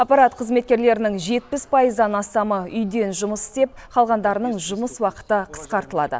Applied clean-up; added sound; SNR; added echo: none; none; none; none.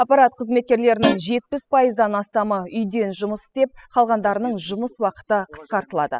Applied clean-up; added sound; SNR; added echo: classical method spectral subtraction.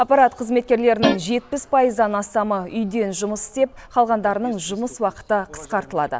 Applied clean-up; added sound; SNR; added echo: none; Guitar; 1 dB; none.